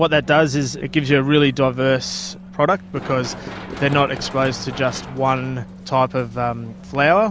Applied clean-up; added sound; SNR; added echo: none; Organ + Run; 15 dB; none.